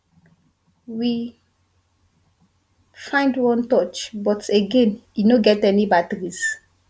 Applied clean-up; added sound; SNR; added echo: none; none; none; none.